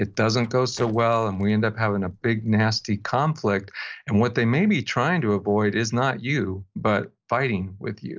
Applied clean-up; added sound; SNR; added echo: neural separator model SepFormer DNS4.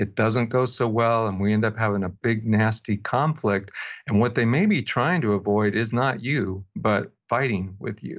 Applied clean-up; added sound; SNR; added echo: none; none; none; none.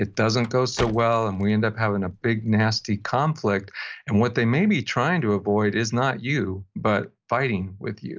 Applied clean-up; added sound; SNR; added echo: none; Car; 17 dB; none.